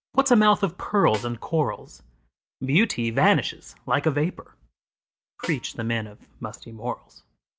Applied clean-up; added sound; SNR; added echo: none; Snare drum; 17 dB; none.